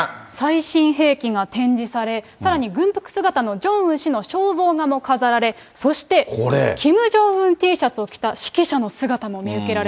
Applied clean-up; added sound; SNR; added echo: none; none; none; none.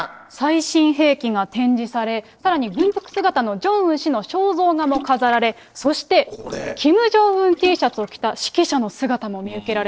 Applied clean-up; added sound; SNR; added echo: neural separator model SepFormer DNS4.